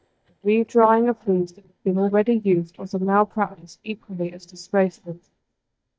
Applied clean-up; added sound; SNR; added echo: neural mask model DeepFilterNet 3.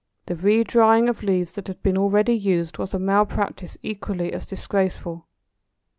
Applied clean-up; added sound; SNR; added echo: none; none; none; none.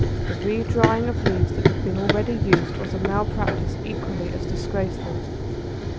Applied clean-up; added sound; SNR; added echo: none; Run; -5 dB; none.